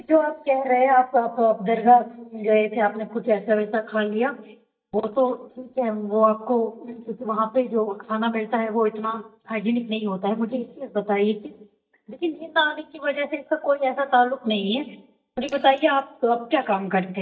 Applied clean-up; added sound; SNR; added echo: neural mask model DeepFilterNet 3.